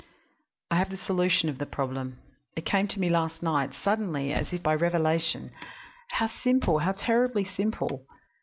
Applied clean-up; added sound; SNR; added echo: none; Thump, thud; 13 dB; none.